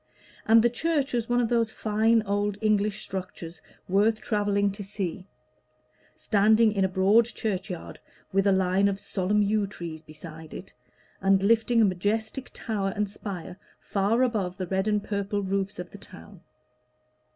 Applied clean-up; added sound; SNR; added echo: none; none; none; none.